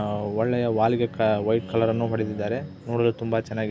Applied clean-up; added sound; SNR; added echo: none; Bowed string instrument; 17 dB; none.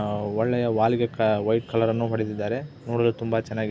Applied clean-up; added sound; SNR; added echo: none; none; none; none.